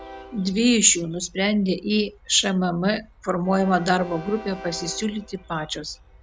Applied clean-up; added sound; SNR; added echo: none; Train; 19 dB; none.